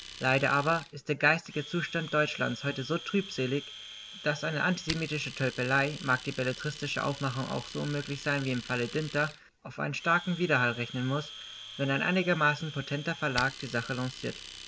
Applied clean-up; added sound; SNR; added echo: none; Domestic sounds, home sounds; 14 dB; none.